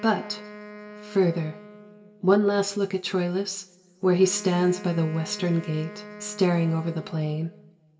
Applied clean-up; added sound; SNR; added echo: none; Wind instrument, woodwind instrument; 17 dB; reverberation time 0.8 s.